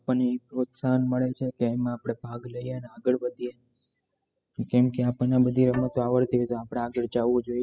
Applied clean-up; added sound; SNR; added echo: classical method spectral subtraction.